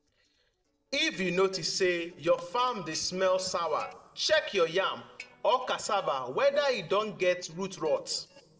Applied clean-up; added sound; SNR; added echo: neural separator model SepFormer DNS4.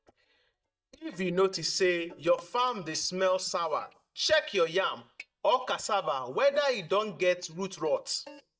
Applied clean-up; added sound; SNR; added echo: neural mask model DeepFilterNet 3.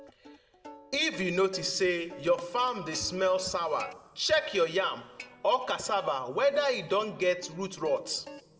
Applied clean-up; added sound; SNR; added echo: none; Plucked string instrument; 19 dB; reverberation time 1.0 s.